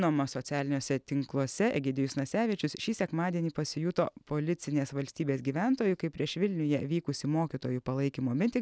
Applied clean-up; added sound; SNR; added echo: none; none; none; none.